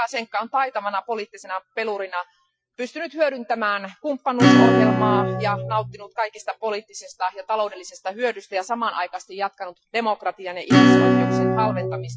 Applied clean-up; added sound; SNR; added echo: classical method Wiener filter.